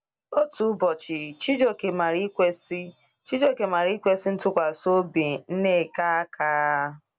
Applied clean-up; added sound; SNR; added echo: none; none; none; none.